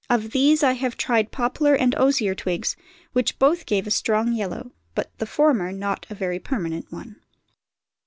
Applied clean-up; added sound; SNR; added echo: none; none; none; none.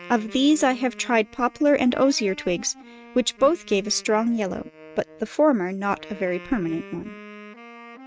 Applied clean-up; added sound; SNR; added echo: neural mask model RNNoise.